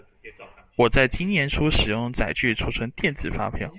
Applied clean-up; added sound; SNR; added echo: none; none; none; none.